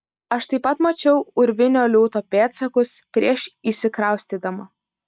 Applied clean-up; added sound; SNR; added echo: none; none; none; none.